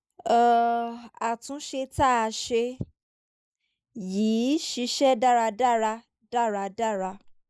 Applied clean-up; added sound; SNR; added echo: neural mask model Resemble Enhance denoiser.